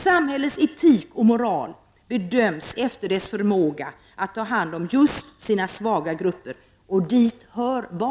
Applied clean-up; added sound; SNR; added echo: none; none; none; none.